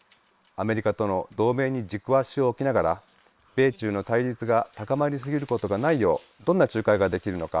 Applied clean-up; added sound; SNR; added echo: neural separator model SepFormer WHAM!.